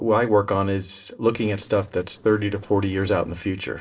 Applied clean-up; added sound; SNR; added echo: neural separator model SepFormer DNS4.